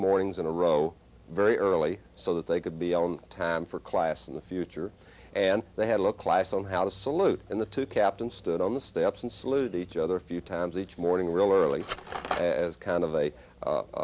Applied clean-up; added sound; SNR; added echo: none; Cutlery, silverware; 7 dB; none.